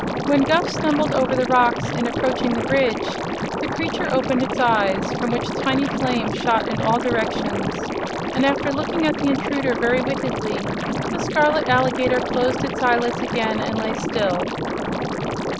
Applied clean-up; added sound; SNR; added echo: none; Liquid; 2 dB; none.